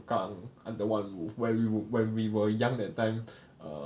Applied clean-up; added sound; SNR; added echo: none; none; none; none.